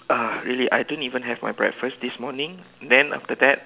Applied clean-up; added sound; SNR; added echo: none; none; none; none.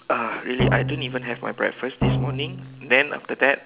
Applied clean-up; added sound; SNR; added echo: none; Drum; 2 dB; none.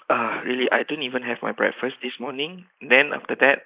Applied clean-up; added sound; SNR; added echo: neural mask model Resemble Enhance denoiser.